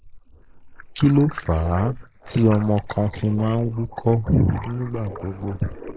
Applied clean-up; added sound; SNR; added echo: neural mask model Resemble Enhance denoiser.